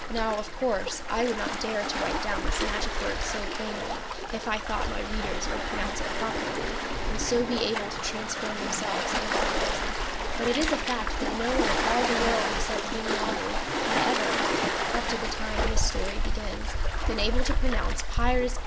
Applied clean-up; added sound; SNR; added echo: none; Waves, surf; -4 dB; none.